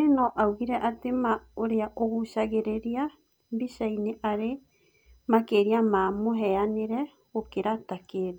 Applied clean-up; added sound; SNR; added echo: none; none; none; none.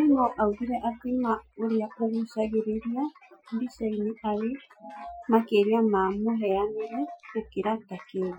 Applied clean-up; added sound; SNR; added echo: classical method Wiener filter.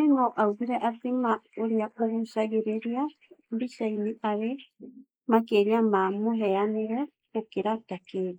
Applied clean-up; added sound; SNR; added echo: neural mask model Resemble Enhance denoiser.